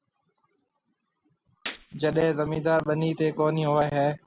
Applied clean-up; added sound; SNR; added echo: none; Gunshot, gunfire; 19 dB; none.